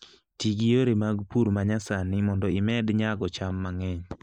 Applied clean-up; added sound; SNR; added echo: neural mask model Resemble Enhance denoiser.